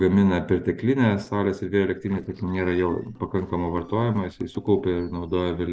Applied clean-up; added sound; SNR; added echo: neural separator model SepFormer DNS4.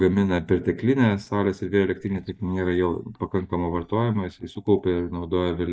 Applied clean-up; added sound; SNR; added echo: neural mask model DeepFilterNet 3.